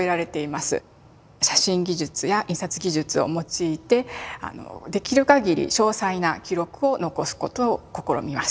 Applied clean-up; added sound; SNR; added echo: none; none; none; none.